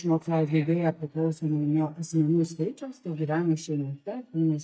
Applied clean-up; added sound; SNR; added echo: neural mask model DeepFilterNet 3.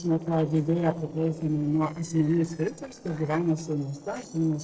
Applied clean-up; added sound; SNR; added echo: neural separator model SepFormer DNS4.